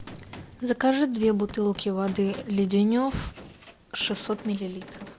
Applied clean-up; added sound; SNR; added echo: none; Gunshot, gunfire; 19 dB; none.